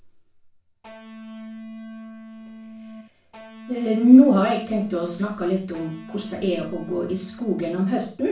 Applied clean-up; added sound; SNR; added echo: none; Electric guitar; 16 dB; reverberation time 0.3 s.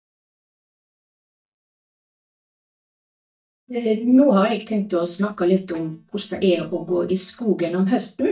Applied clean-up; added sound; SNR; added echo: neural mask model DeepFilterNet 3.